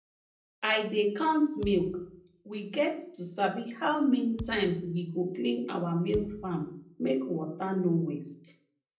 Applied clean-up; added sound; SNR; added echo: none; Thump, thud; 15 dB; reverberation time 0.6 s.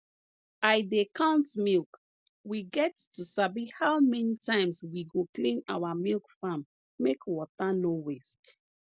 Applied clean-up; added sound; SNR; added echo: none; none; none; none.